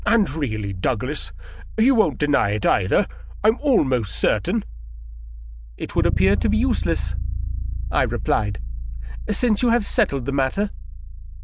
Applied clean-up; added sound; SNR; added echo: none; Bass guitar; 5 dB; none.